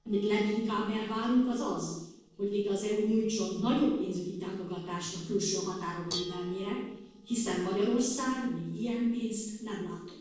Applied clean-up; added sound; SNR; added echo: neural separator model SepFormer DNS4.